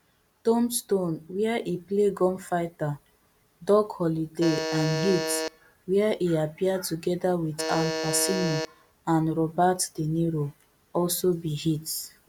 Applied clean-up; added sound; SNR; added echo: none; Alarm; 4 dB; none.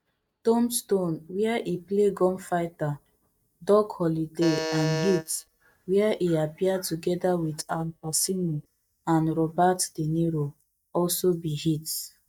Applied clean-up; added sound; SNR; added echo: neural mask model DeepFilterNet 3.